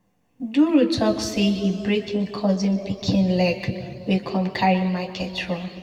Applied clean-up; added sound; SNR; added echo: none; none; none; reverberation time 2.0 s.